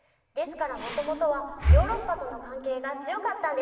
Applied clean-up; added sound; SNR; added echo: none; Breathing; -3 dB; reverberation time 2.0 s.